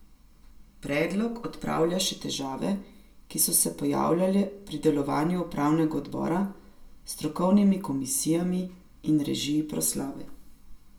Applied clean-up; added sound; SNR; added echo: none; none; none; reverberation time 0.2 s.